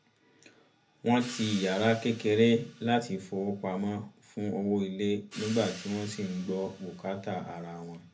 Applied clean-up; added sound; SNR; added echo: none; Hi-hat; 19 dB; reverberation time 0.3 s.